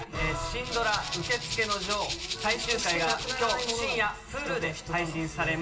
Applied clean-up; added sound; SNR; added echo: none; Rattle (instrument); 5 dB; reverberation time 0.2 s.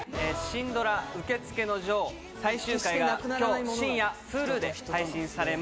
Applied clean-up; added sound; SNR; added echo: none; none; none; none.